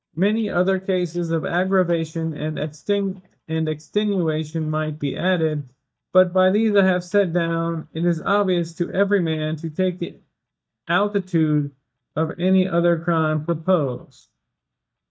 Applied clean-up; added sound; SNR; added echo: neural mask model DeepFilterNet 3.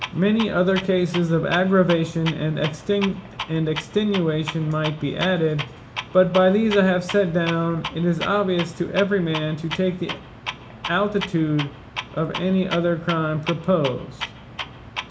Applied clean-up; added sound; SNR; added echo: none; Clock; 12 dB; reverberation time 0.4 s.